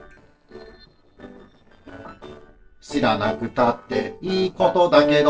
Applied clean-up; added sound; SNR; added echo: neural separator model SepFormer DNS4.